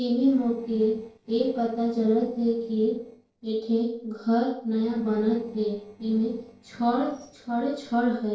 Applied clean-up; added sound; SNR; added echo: neural separator model SepFormer DNS4.